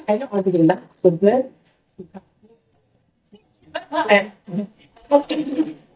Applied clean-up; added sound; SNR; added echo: neural mask model DeepFilterNet 3.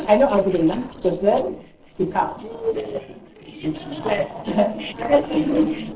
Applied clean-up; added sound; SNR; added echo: neural separator model SepFormer DNS4.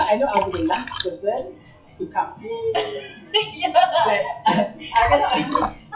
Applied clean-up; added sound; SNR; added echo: classical method WPE with log-MMSE.